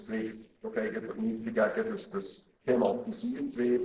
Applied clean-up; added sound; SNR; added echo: neural separator model SepFormer DNS4.